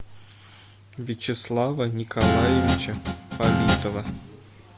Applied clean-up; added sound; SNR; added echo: none; Guitar; -4 dB; none.